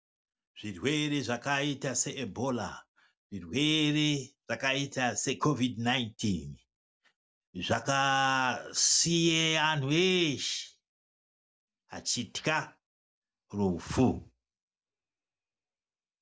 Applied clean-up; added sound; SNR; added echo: none; none; none; none.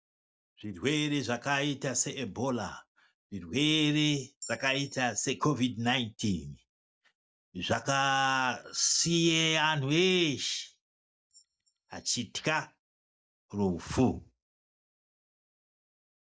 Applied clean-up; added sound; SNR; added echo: neural mask model DeepFilterNet 3.